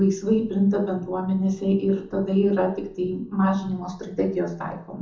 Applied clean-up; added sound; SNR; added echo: none; none; none; reverberation time 0.6 s.